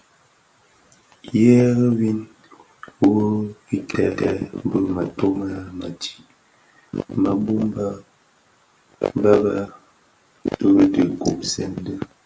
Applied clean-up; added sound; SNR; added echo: none; none; none; none.